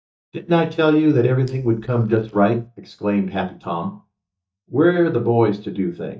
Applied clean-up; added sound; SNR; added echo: neural mask model DeepFilterNet 3.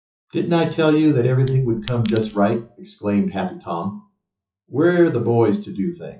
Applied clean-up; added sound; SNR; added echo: classical method WPE with log-MMSE.